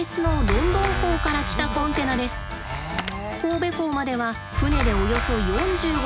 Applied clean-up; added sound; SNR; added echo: none; Clapping; 1 dB; none.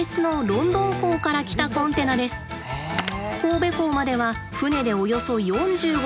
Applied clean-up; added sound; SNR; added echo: none; none; none; none.